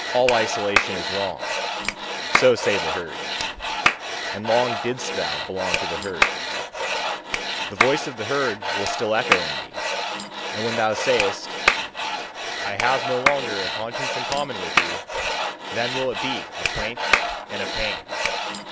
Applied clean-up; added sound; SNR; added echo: none; Clapping + Tools; -2 dB; none.